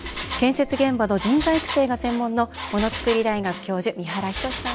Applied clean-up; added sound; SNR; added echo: none; Engine; 11 dB; none.